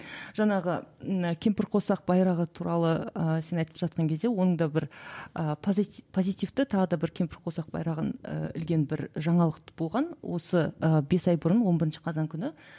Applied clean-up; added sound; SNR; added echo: none; none; none; none.